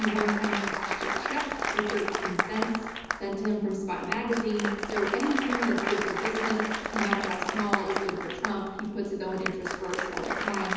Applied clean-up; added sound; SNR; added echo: none; Applause; 1 dB; reverberation time 1.1 s.